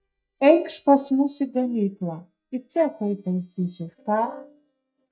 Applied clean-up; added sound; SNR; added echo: neural mask model DeepFilterNet 3.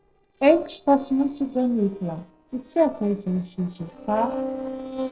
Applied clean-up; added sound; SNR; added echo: neural separator model SepFormer DNS4.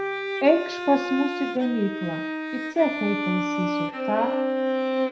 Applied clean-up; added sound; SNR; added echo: none; Bowed string instrument; 2 dB; reverberation time 0.5 s.